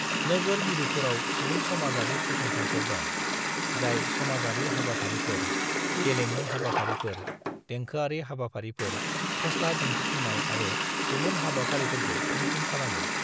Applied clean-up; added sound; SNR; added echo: none; Water tap, faucet; -4 dB; none.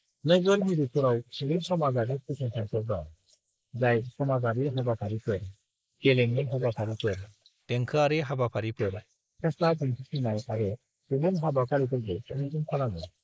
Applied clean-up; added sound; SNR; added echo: neural mask model Resemble Enhance denoiser.